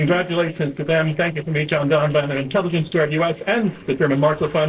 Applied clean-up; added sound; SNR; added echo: neural separator model SepFormer DNS4.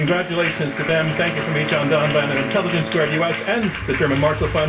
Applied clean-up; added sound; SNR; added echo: none; Wind instrument, woodwind instrument; 11 dB; reverberation time 0.3 s.